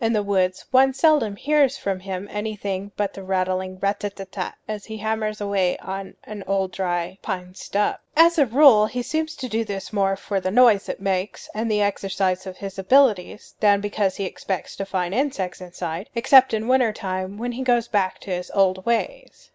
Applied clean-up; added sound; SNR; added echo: none; none; none; none.